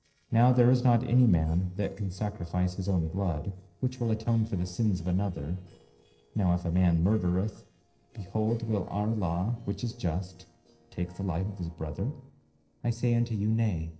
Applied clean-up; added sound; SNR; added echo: neural separator model SepFormer DNS4.